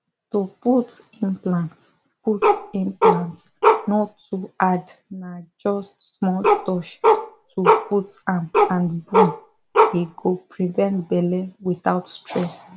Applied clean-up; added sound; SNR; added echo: none; Bark; -4 dB; none.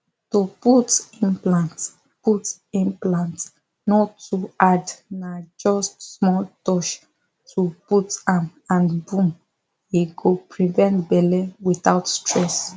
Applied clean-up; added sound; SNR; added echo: none; none; none; none.